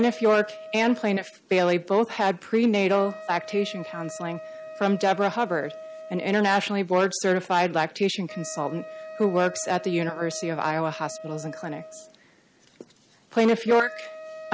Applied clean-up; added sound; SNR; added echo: none; Wind instrument, woodwind instrument; 16 dB; none.